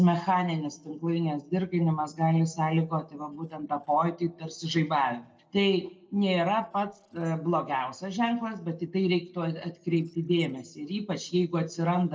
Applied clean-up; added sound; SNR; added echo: neural separator model SepFormer DNS4.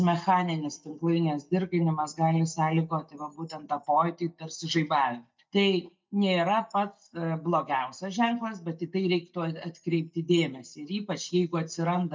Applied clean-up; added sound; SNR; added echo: neural mask model DeepFilterNet 3.